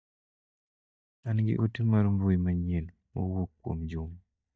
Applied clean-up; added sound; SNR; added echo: neural mask model DeepFilterNet 3.